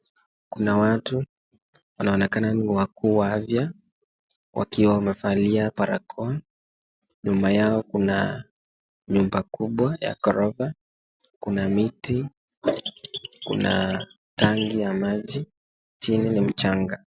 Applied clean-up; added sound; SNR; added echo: none; none; none; none.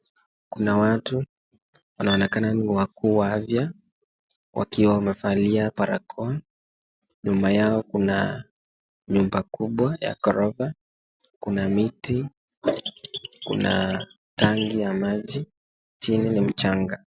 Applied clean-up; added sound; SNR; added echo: none; Bowed string instrument; 11 dB; none.